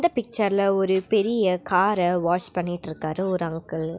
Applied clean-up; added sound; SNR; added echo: none; none; none; none.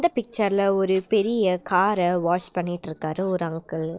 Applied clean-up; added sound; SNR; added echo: neural separator model SepFormer DNS4.